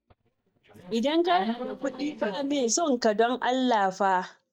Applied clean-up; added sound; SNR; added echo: neural mask model DeepFilterNet 3.